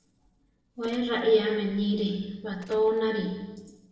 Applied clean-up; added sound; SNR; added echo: neural separator model SepFormer DNS4.